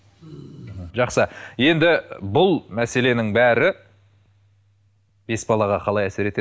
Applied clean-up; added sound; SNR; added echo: none; none; none; none.